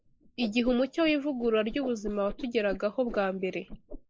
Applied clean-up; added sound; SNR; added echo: neural mask model Resemble Enhance denoiser.